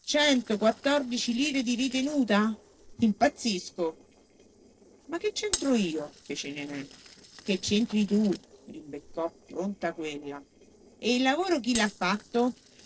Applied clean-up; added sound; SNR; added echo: neural separator model SepFormer DNS4.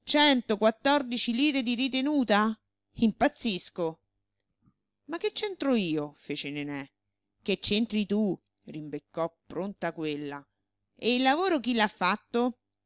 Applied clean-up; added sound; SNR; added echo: none; none; none; none.